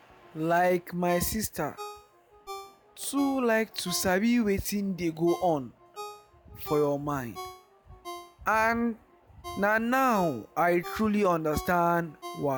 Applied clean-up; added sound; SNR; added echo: none; Ringtone; 17 dB; none.